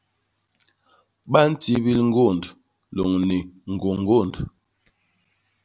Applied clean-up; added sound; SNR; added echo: none; none; none; none.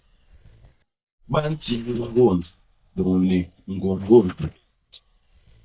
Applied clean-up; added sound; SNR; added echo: neural mask model DeepFilterNet 3.